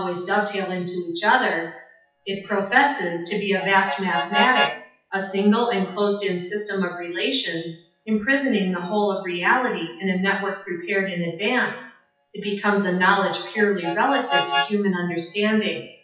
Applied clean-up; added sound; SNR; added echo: classical method WPE with log-MMSE.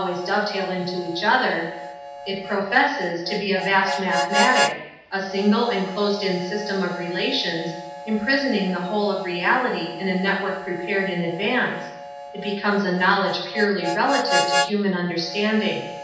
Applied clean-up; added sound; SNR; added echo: none; Harmonica; 7 dB; reverberation time 0.8 s.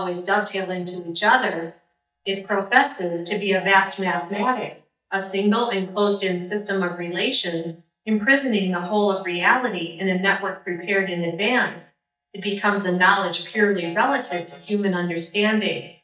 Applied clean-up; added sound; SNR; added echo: neural mask model DeepFilterNet 3.